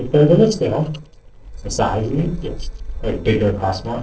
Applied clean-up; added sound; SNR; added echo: neural separator model SepFormer DNS4.